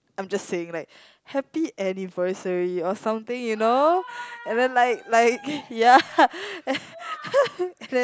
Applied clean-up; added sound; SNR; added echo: none; none; none; none.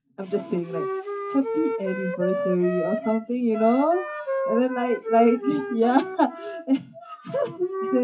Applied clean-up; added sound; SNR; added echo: classical method WPE with log-MMSE.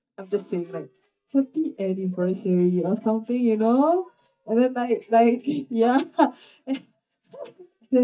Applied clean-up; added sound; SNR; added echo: neural mask model DeepFilterNet 3.